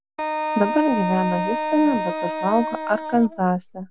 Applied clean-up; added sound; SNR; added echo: none; Wind instrument, woodwind instrument; 4 dB; none.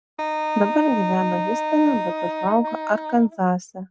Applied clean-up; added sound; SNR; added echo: neural mask model RNNoise.